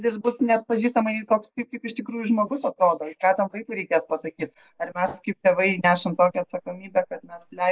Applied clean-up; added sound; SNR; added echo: neural mask model Resemble Enhance denoiser.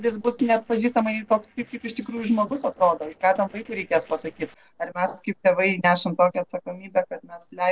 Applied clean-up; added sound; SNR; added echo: neural separator model SepFormer DNS4.